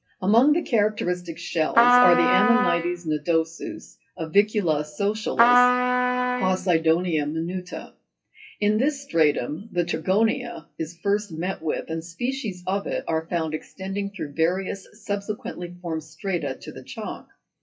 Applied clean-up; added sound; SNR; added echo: classical method WPE with log-MMSE.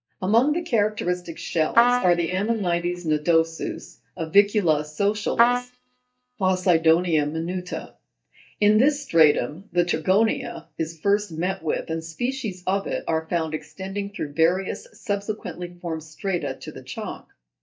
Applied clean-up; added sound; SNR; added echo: neural mask model DeepFilterNet 3.